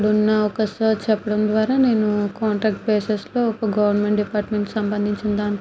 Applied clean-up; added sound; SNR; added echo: none; none; none; none.